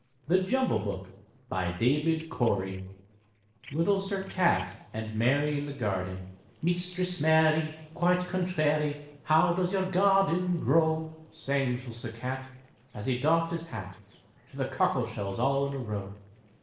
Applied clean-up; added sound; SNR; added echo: neural separator model SepFormer DNS4.